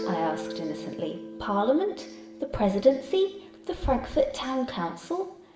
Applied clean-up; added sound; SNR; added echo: none; Guitar; 12 dB; reverberation time 0.8 s.